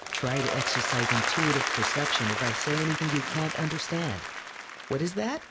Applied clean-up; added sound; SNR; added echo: none; Applause; 0 dB; none.